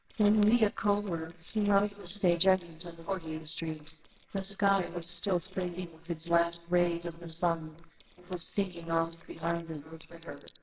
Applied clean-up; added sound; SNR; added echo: neural separator model SepFormer WHAMR!.